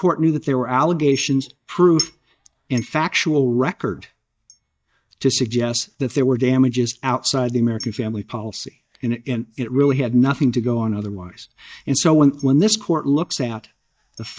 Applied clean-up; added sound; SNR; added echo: neural mask model DeepFilterNet 3.